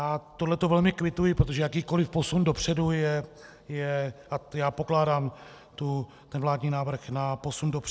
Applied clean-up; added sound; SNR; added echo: none; none; none; none.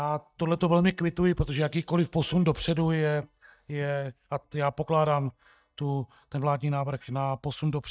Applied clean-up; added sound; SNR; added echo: neural mask model DeepFilterNet 3.